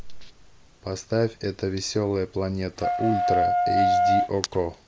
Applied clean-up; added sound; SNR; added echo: none; Wind instrument, woodwind instrument; -4 dB; none.